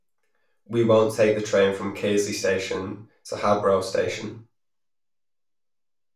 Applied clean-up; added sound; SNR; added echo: none; none; none; reverberation time 0.3 s.